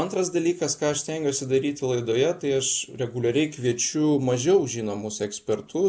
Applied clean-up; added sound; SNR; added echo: none; none; none; none.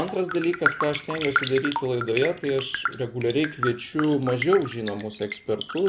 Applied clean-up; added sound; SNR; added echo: none; Raindrop; 6 dB; none.